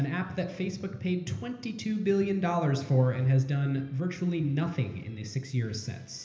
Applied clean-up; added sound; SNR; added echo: none; none; none; reverberation time 0.8 s.